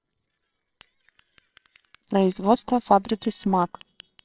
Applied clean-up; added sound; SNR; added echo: neural separator model SepFormer WHAMR!.